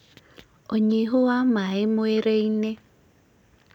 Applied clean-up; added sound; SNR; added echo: none; none; none; none.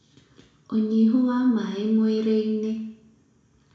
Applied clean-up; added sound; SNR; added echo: none; none; none; reverberation time 0.6 s.